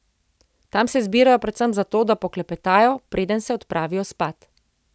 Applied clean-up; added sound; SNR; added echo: none; none; none; none.